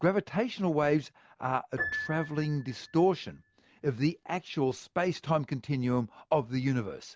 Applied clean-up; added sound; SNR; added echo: none; Piano; 15 dB; none.